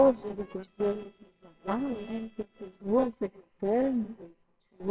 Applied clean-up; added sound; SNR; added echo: neural separator model SepFormer WHAMR!.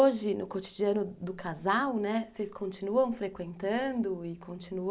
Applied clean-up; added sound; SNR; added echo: none; none; none; none.